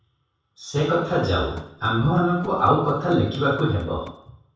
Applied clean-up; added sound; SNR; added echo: none; Run; 18 dB; reverberation time 0.7 s.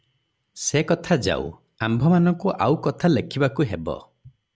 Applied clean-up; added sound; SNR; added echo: none; none; none; none.